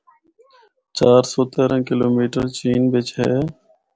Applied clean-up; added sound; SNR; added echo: none; none; none; none.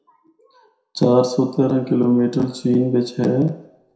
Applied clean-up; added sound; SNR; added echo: none; none; none; reverberation time 0.6 s.